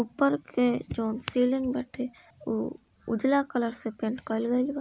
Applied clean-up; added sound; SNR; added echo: none; none; none; none.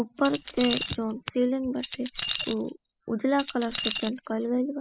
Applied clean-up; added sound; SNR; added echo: classical method spectral subtraction.